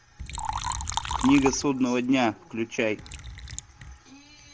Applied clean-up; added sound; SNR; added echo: none; Liquid; 8 dB; none.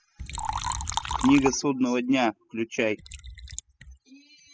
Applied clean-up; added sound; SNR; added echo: classical method spectral subtraction.